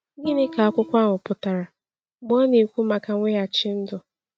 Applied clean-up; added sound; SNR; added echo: neural mask model RNNoise.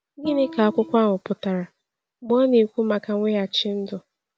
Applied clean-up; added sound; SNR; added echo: none; Guitar; 14 dB; none.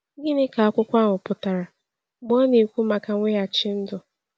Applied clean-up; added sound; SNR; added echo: none; none; none; none.